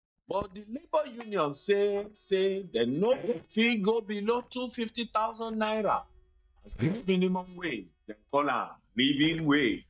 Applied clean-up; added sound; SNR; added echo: neural mask model DeepFilterNet 3.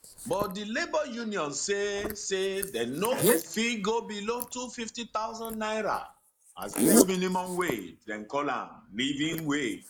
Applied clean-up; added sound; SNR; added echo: neural mask model Resemble Enhance denoiser.